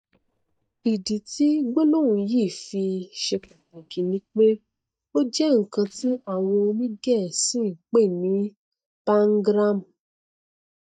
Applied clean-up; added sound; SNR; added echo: neural mask model DeepFilterNet 3.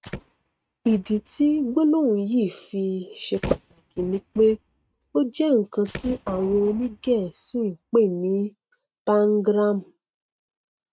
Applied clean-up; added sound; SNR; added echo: neural mask model RNNoise.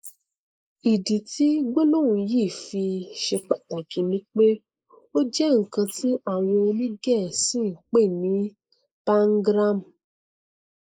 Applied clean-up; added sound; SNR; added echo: neural mask model Resemble Enhance denoiser.